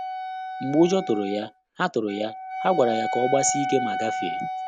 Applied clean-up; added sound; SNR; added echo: none; Wind instrument, woodwind instrument; 4 dB; none.